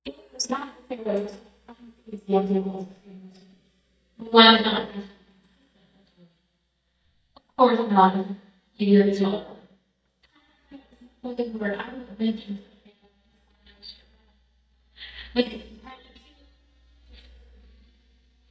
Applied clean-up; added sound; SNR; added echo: neural mask model DeepFilterNet 3.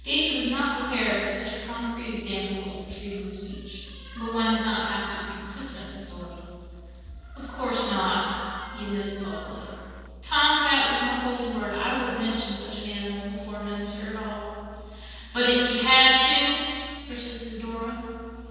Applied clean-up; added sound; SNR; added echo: neural separator model SepFormer DNS4.